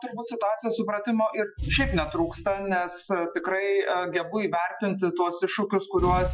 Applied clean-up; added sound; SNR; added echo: classical method Wiener filter.